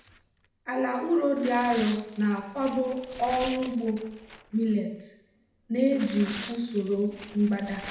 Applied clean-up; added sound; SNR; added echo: none; Tearing; 17 dB; reverberation time 0.8 s.